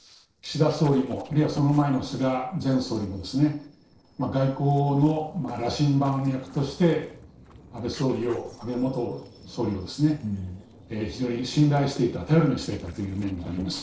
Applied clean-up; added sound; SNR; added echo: neural separator model SepFormer DNS4.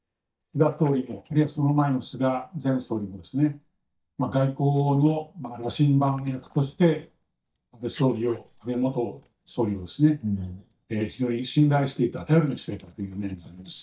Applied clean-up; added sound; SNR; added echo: neural mask model DeepFilterNet 3.